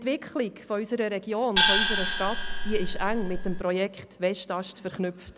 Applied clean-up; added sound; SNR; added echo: none; Gong; -5 dB; none.